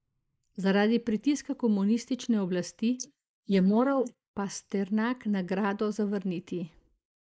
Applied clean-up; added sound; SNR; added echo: neural mask model Resemble Enhance denoiser.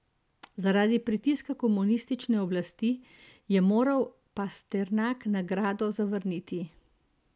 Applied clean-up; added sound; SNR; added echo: none; none; none; none.